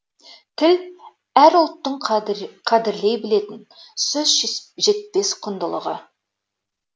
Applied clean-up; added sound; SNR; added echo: none; none; none; none.